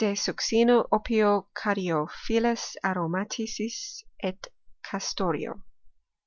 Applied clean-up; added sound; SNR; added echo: none; none; none; none.